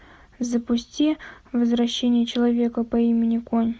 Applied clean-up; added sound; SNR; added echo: none; none; none; none.